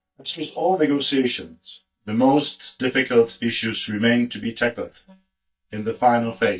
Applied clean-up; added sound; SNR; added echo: neural mask model DeepFilterNet 3.